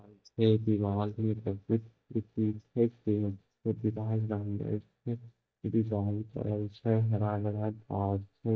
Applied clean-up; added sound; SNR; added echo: neural mask model DeepFilterNet 3.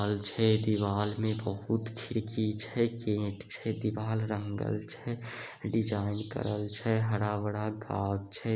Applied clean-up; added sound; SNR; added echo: none; none; none; none.